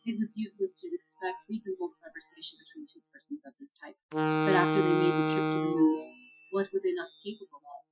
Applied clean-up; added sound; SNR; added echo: classical method Wiener filter.